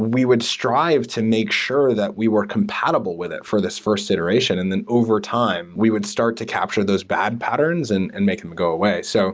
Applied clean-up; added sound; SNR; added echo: none; none; none; none.